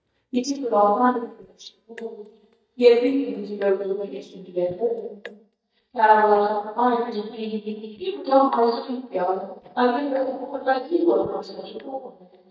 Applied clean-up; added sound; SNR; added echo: neural mask model DeepFilterNet 3.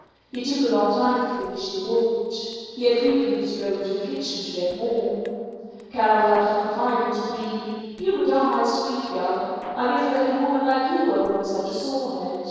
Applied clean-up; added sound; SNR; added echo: neural separator model SepFormer DNS4.